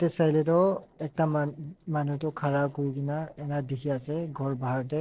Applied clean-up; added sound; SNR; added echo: neural separator model SepFormer DNS4.